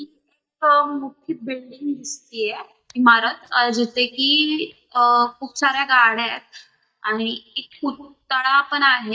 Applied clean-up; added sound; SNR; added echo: neural mask model DeepFilterNet 3.